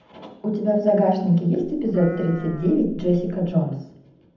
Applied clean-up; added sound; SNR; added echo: none; Livestock, farm animals, working animals; 17 dB; reverberation time 0.8 s.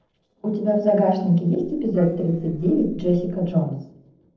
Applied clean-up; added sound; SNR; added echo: neural separator model SepFormer DNS4.